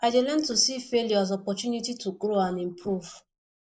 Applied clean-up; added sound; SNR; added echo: neural mask model Resemble Enhance denoiser.